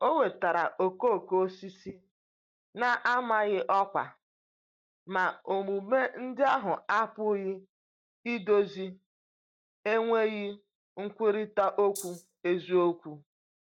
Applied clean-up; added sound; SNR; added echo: neural mask model DeepFilterNet 3.